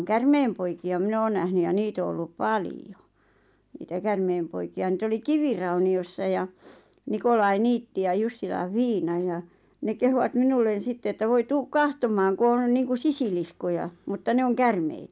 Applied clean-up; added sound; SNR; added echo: none; none; none; none.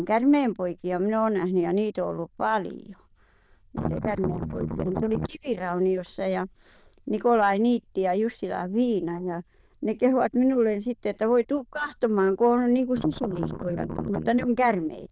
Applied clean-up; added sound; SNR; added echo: neural diffusion model UNIVERSE++.